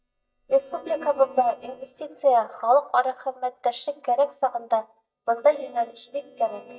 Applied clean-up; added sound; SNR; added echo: neural mask model DeepFilterNet 3.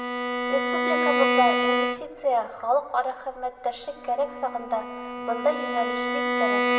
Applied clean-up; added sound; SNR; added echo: none; Bowed string instrument; -1 dB; reverberation time 1.3 s.